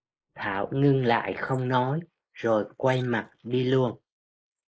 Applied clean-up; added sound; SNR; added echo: neural mask model Resemble Enhance denoiser.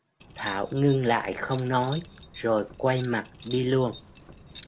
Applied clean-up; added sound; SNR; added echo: none; Keys jangling; 8 dB; none.